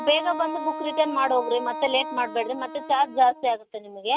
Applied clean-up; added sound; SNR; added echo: neural mask model RNNoise.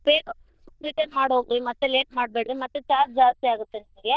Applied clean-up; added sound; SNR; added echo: neural diffusion model UNIVERSE++.